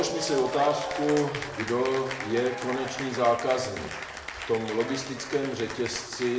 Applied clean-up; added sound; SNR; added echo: none; Applause / Cheering; 8 dB; reverberation time 0.8 s.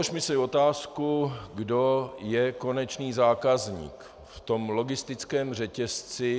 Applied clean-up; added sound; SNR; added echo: none; none; none; none.